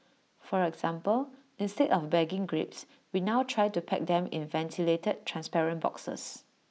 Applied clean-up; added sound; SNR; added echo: none; none; none; none.